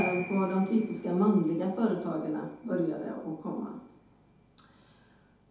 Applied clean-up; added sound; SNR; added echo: none; Piano; 17 dB; reverberation time 0.8 s.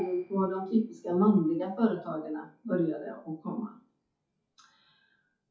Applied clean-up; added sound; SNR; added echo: classical method WPE with log-MMSE.